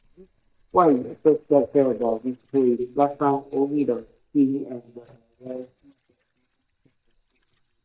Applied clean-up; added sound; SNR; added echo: neural mask model DeepFilterNet 3.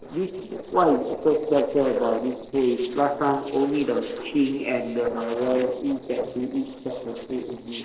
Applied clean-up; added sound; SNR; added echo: neural separator model SepFormer DNS4.